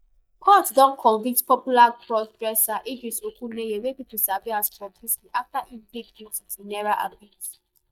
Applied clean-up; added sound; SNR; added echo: neural mask model DeepFilterNet 3.